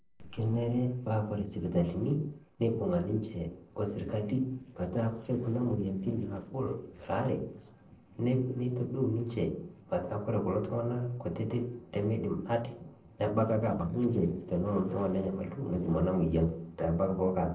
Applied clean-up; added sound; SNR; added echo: neural separator model SepFormer DNS4.